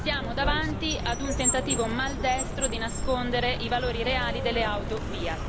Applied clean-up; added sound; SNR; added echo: none; Car; 1 dB; none.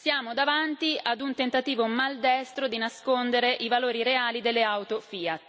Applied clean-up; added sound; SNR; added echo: none; none; none; none.